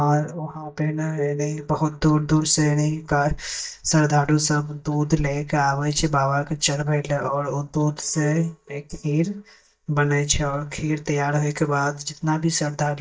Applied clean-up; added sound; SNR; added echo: neural mask model DeepFilterNet 3.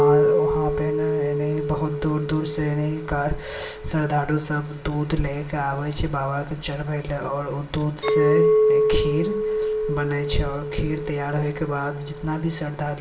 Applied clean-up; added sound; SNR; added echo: none; Chink, clink; 0 dB; reverberation time 0.5 s.